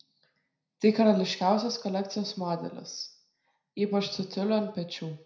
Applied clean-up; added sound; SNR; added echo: none; none; none; reverberation time 0.4 s.